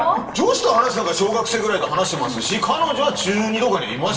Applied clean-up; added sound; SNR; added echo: none; Boiling; 15 dB; reverberation time 0.9 s.